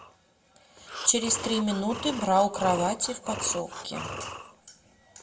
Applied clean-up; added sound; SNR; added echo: none; Breathing; 11 dB; reverberation time 0.8 s.